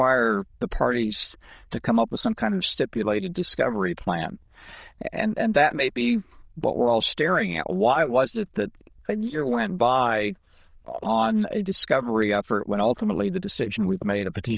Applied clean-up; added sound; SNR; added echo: neural diffusion model UNIVERSE++.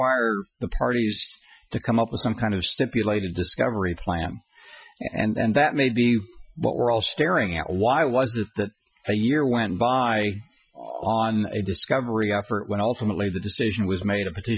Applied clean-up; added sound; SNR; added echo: classical method Wiener filter.